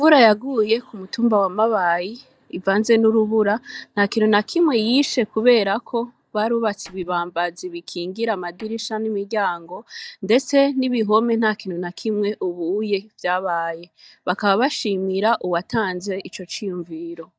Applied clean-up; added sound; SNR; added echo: neural mask model DeepFilterNet 3.